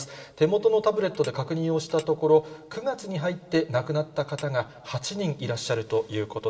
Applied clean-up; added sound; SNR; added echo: none; Tap / Dishes, pots, and pans; 20 dB; reverberation time 1.7 s.